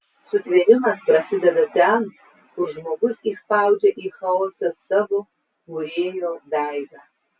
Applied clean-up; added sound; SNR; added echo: none; none; none; none.